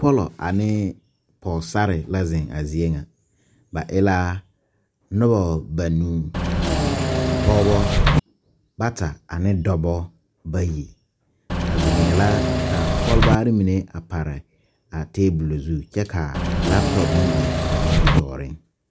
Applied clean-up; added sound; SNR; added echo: none; Engine / Mechanisms; -4 dB; none.